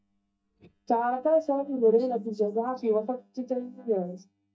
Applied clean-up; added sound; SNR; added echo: neural mask model DeepFilterNet 3.